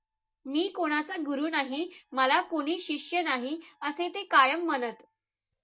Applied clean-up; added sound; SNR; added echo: neural mask model DeepFilterNet 3.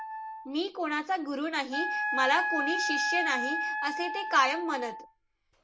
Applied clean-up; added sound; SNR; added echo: none; Wind instrument, woodwind instrument; 2 dB; none.